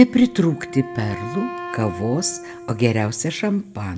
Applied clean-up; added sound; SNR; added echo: none; Wind instrument, woodwind instrument; 14 dB; reverberation time 0.4 s.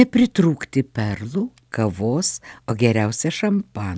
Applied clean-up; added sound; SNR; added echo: none; none; none; none.